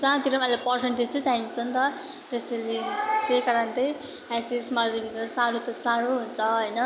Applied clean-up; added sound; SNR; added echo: none; none; none; none.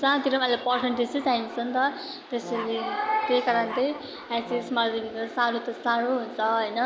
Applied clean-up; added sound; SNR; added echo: none; Brass instrument + Dog; 14 dB; none.